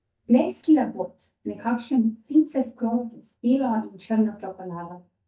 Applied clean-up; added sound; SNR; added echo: neural mask model DeepFilterNet 3.